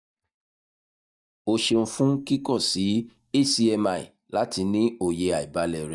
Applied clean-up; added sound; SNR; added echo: neural mask model DeepFilterNet 3.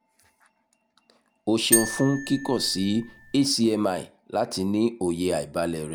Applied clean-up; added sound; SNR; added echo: none; Marimba, xylophone; 4 dB; none.